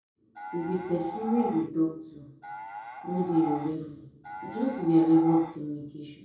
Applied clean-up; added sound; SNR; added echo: none; Animal; 9 dB; reverberation time 0.6 s.